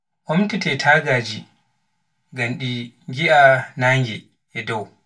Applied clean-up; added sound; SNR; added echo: none; none; none; reverberation time 0.2 s.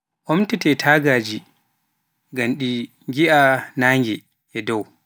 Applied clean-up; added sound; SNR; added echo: none; none; none; none.